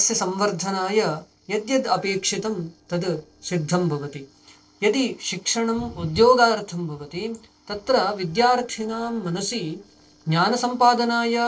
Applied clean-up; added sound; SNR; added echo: neural separator model SepFormer DNS4.